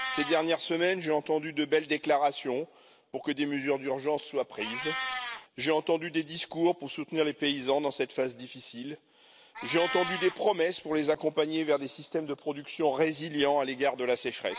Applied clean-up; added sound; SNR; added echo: none; Meow; 13 dB; none.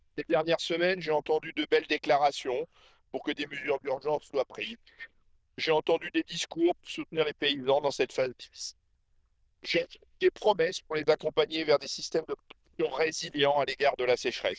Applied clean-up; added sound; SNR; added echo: neural diffusion model UNIVERSE++.